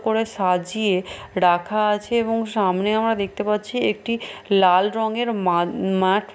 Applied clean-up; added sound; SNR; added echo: none; none; none; none.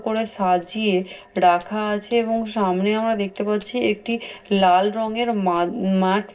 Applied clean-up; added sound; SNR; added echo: neural separator model SepFormer DNS4.